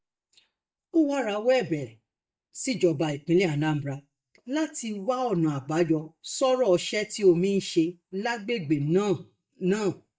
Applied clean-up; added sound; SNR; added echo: neural mask model DeepFilterNet 3.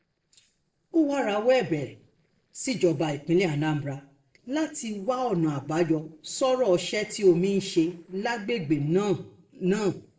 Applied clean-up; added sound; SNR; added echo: neural separator model SepFormer DNS4.